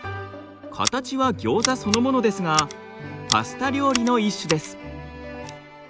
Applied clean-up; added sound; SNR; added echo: none; Scissors; 9 dB; none.